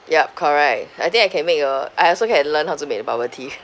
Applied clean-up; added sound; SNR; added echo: none; none; none; none.